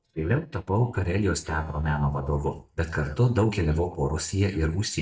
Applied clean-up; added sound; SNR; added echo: neural mask model DeepFilterNet 3.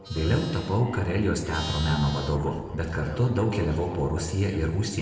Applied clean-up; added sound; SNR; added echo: none; Livestock, farm animals, working animals; 17 dB; reverberation time 1.1 s.